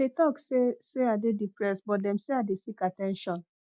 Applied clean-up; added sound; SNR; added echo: none; none; none; none.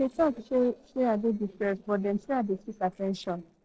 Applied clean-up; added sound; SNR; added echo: neural separator model SepFormer DNS4.